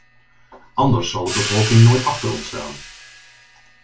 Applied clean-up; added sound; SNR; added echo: none; Cymbal; 11 dB; reverberation time 0.2 s.